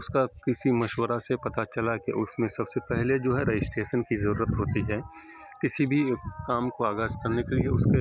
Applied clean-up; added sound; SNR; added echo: none; none; none; none.